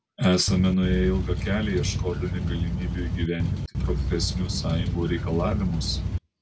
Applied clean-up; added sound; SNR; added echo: none; Boat, Water vehicle; 0 dB; none.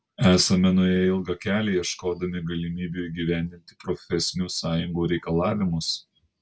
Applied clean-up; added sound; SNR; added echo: none; none; none; none.